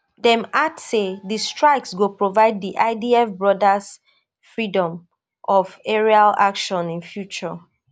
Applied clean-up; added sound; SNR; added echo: none; none; none; none.